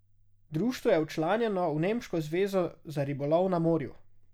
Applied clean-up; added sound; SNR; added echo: none; none; none; none.